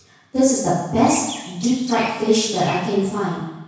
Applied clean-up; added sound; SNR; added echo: none; Chirp, tweet; 17 dB; reverberation time 1.1 s.